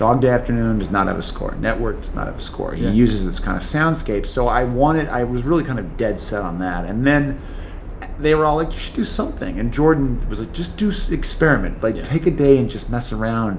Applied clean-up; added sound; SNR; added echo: none; Subway, metro, underground; 8 dB; reverberation time 0.4 s.